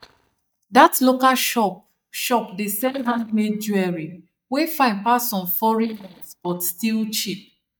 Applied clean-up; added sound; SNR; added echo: neural mask model DeepFilterNet 3.